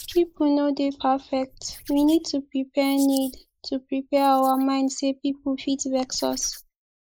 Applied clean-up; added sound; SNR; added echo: neural mask model Resemble Enhance denoiser.